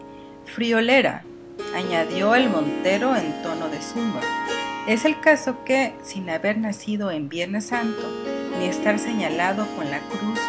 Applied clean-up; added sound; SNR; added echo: none; Harp; 7 dB; none.